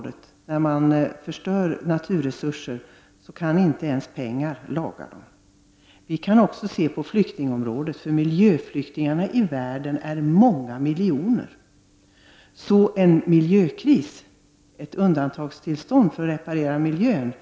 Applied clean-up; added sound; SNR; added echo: none; none; none; none.